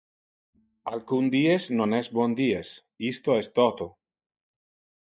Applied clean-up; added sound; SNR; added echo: neural mask model DeepFilterNet 3.